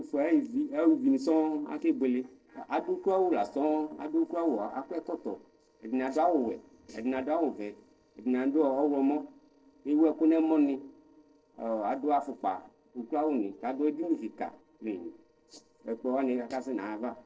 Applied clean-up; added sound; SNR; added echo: neural separator model SepFormer DNS4.